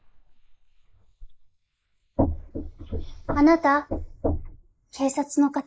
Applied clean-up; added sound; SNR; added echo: neural mask model Resemble Enhance denoiser.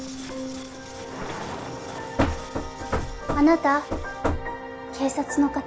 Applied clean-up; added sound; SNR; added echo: none; Knock / Wood; 2 dB; none.